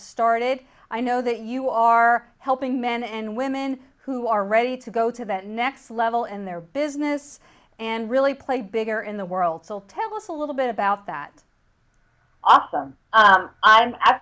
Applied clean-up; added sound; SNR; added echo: none; none; none; none.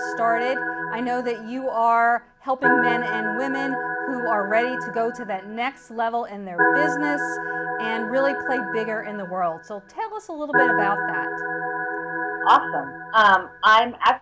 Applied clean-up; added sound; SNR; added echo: none; Organ; 3 dB; none.